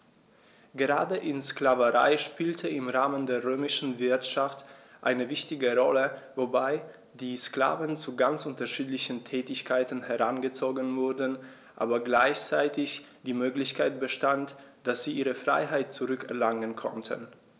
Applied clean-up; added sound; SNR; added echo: none; none; none; none.